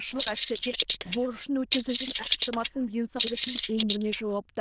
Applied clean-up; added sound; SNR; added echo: neural diffusion model UNIVERSE++.